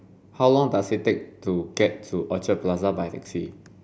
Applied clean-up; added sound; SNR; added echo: none; none; none; none.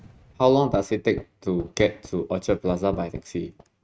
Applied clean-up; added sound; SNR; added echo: neural mask model RNNoise.